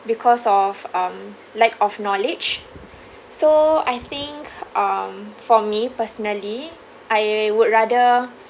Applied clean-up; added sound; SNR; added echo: none; none; none; none.